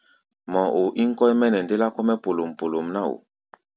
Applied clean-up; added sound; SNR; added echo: none; none; none; none.